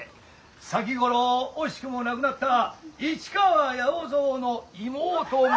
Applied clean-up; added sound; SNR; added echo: none; none; none; none.